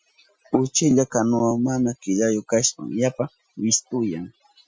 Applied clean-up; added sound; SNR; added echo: classical method Wiener filter.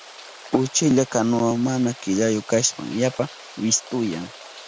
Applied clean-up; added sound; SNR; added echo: none; Rain; 19 dB; none.